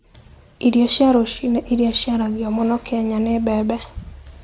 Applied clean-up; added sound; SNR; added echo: none; none; none; none.